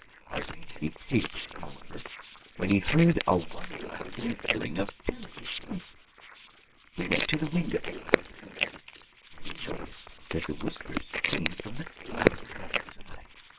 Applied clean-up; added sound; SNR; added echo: neural separator model SepFormer WHAMR!.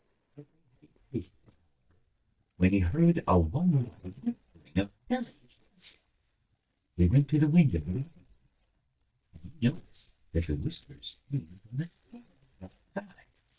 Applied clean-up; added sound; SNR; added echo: neural mask model DeepFilterNet 3.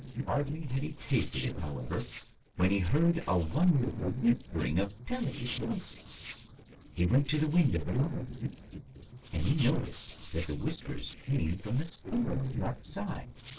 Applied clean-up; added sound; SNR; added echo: neural separator model SepFormer DNS4.